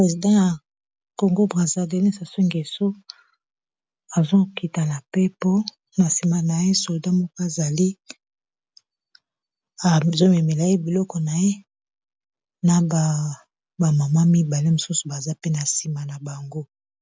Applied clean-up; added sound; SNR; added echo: none; none; none; none.